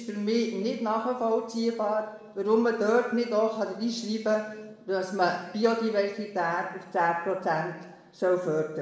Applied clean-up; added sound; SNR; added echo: none; none; none; reverberation time 1.0 s.